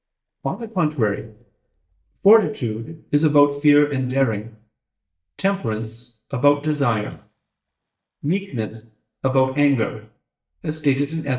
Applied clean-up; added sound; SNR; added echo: neural mask model DeepFilterNet 3.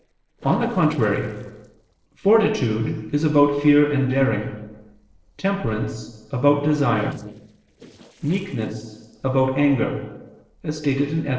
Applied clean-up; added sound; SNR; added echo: neural separator model SepFormer DNS4.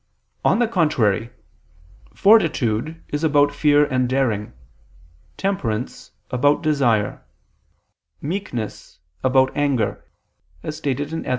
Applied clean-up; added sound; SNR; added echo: none; none; none; none.